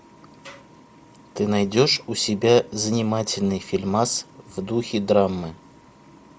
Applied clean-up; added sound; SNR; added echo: none; none; none; none.